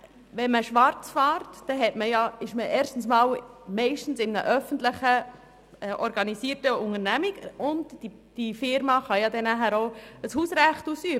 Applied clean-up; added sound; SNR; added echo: none; none; none; none.